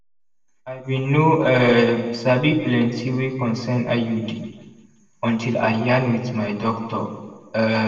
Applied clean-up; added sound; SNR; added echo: none; none; none; reverberation time 1.1 s.